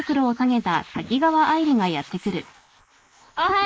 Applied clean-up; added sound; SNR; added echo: neural mask model Resemble Enhance denoiser.